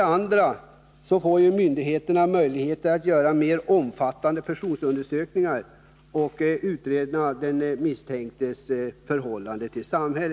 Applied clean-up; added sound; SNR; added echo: none; none; none; none.